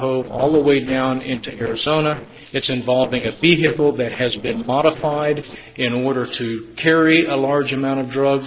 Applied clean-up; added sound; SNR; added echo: neural separator model SepFormer DNS4.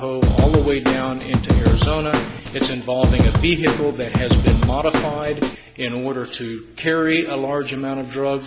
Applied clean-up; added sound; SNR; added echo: none; Snare drum / Drum kit; -4 dB; none.